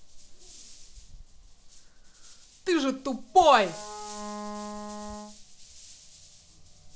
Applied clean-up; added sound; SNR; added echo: none; Wind instrument, woodwind instrument; 12 dB; none.